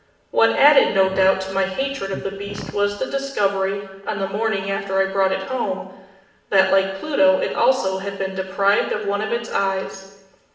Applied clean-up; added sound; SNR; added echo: none; Fart; 16 dB; reverberation time 0.9 s.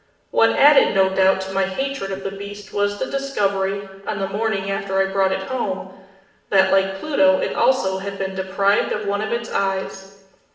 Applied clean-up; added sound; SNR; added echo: neural separator model SepFormer DNS4.